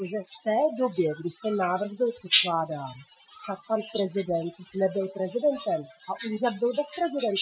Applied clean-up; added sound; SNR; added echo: classical method Wiener filter.